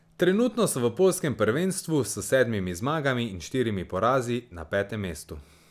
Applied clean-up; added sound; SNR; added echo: none; none; none; none.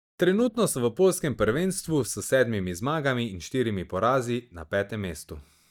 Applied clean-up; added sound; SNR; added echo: neural mask model DeepFilterNet 3.